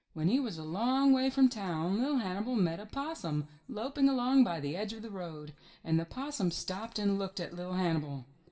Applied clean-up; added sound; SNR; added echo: none; none; none; reverberation time 0.7 s.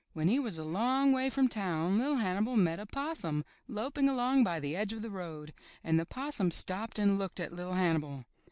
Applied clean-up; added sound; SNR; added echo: none; none; none; none.